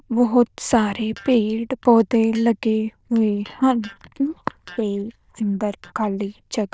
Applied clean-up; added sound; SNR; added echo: neural diffusion model UNIVERSE++.